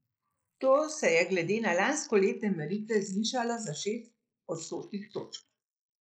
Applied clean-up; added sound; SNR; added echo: neural mask model Resemble Enhance denoiser.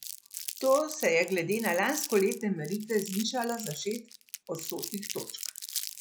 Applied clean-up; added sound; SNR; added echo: none; Crumpling, crinkling; 10 dB; none.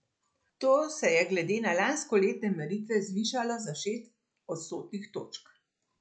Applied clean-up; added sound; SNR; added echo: none; none; none; none.